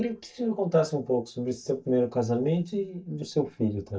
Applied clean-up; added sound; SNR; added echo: neural mask model DeepFilterNet 3.